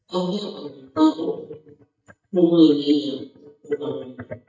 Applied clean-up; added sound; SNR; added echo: neural mask model DeepFilterNet 3.